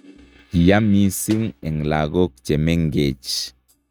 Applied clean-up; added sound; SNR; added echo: neural mask model RNNoise.